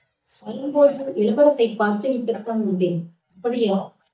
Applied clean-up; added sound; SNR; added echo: neural mask model DeepFilterNet 3.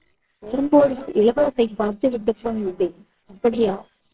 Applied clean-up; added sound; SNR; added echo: neural separator model SepFormer WHAMR!.